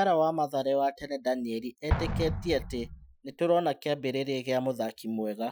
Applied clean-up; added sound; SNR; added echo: classical method Wiener filter.